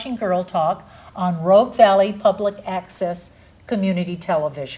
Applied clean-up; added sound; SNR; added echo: none; none; none; none.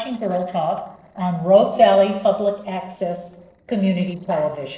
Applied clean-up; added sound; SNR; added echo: neural separator model SepFormer DNS4.